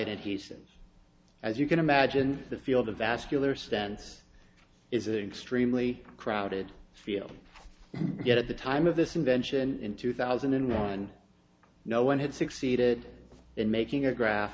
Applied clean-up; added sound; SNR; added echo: none; none; none; none.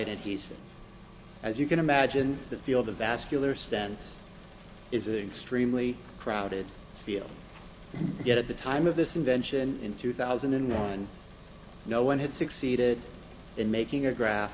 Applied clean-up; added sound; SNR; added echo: none; Engine; 18 dB; none.